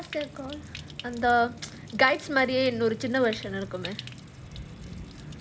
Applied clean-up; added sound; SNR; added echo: none; Stream; 19 dB; none.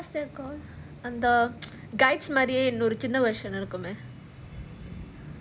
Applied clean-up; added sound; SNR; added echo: none; none; none; none.